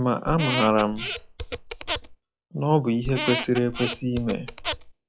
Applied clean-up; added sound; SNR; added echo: classical method log-MMSE.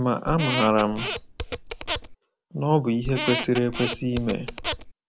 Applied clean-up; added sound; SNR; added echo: none; Squeak; 6 dB; none.